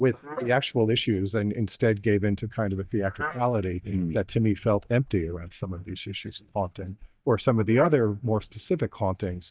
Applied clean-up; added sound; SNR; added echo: neural mask model DeepFilterNet 3.